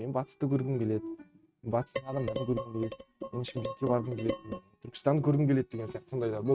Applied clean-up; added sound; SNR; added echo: neural mask model RNNoise.